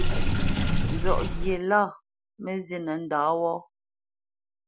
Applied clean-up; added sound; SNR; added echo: none; Sink (filling or washing) / Water; -2 dB; none.